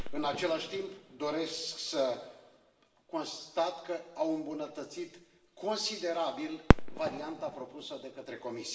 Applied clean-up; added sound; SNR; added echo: none; Fireworks; 0 dB; reverberation time 1.0 s.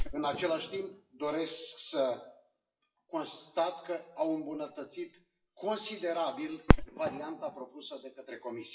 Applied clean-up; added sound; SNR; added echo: classical method WPE with log-MMSE.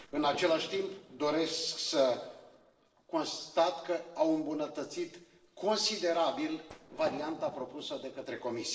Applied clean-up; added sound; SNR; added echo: neural separator model SepFormer DNS4.